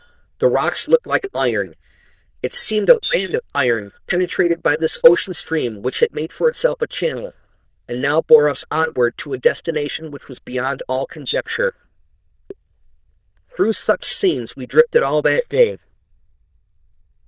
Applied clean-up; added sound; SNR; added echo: neural diffusion model UNIVERSE++.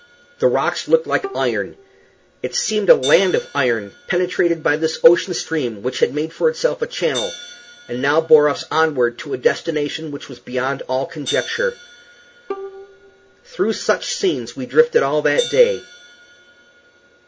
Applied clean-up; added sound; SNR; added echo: none; Hi-hat + Bowed string instrument; 17 dB; none.